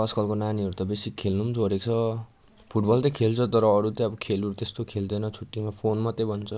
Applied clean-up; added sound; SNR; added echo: none; none; none; none.